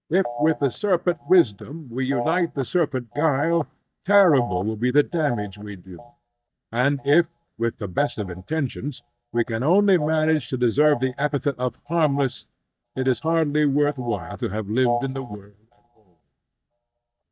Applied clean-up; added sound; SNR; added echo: neural mask model DeepFilterNet 3.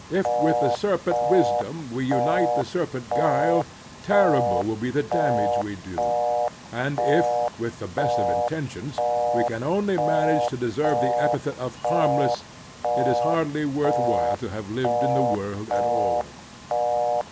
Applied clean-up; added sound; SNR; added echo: none; Telephone; -2 dB; none.